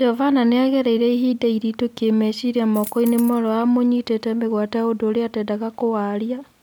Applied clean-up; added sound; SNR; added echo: none; Coin (dropping); 17 dB; none.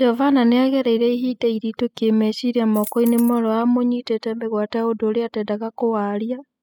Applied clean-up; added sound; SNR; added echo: classical method spectral subtraction.